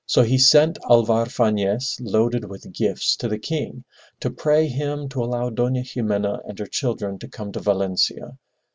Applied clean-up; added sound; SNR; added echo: none; none; none; none.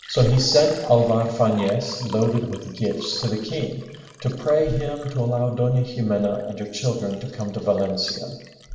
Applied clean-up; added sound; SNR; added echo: none; Liquid; 18 dB; reverberation time 1.0 s.